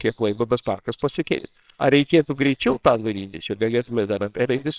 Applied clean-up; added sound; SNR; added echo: neural separator model SepFormer WHAMR!.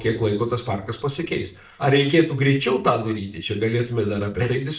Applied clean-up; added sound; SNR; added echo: neural mask model DeepFilterNet 3.